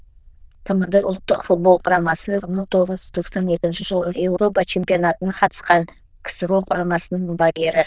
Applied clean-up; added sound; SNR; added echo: neural diffusion model UNIVERSE++.